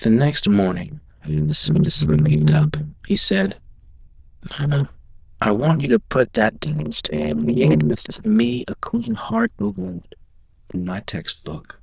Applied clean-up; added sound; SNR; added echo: neural diffusion model UNIVERSE++.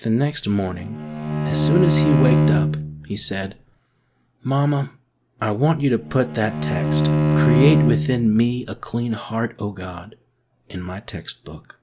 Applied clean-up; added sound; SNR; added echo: none; Bowed string instrument; -3 dB; none.